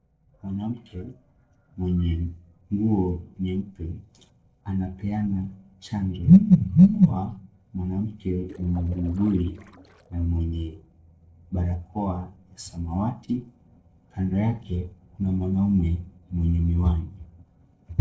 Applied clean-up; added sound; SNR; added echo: neural separator model SepFormer DNS4.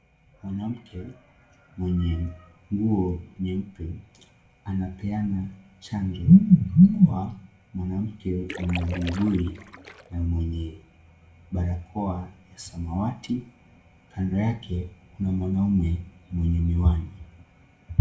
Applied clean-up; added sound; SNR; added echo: none; Splash, splatter; 15 dB; reverberation time 0.3 s.